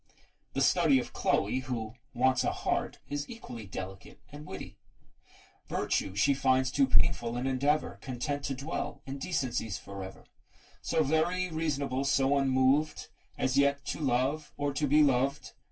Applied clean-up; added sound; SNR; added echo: none; none; none; reverberation time 0.1 s.